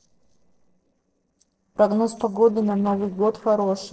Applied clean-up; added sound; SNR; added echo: neural separator model SepFormer DNS4.